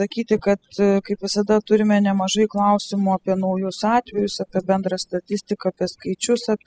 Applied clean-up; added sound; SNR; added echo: classical method spectral subtraction.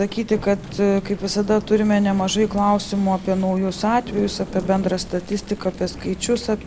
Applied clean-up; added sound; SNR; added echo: none; Thunder / Rain; 14 dB; none.